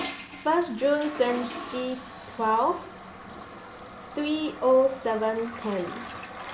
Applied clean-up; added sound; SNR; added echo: none; Toilet flush; 13 dB; none.